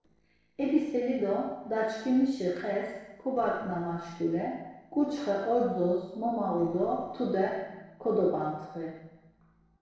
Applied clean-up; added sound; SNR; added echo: neural separator model SepFormer DNS4.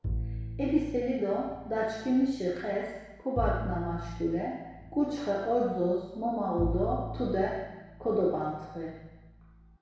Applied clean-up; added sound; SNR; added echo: none; Bowed string instrument; 8 dB; reverberation time 1.1 s.